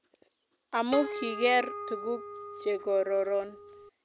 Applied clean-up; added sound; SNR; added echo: none; Harp; 9 dB; none.